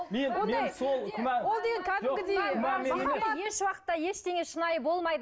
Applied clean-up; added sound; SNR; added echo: none; none; none; none.